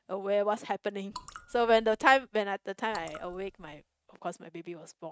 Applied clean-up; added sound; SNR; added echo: neural mask model RNNoise.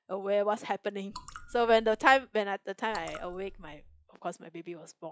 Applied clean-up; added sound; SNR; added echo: classical method log-MMSE.